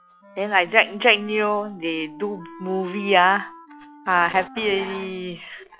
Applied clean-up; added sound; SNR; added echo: classical method log-MMSE.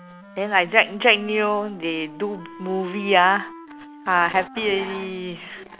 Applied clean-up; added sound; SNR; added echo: none; Wind instrument, woodwind instrument; 18 dB; none.